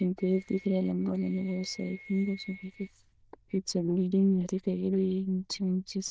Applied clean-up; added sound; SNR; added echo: neural diffusion model UNIVERSE++.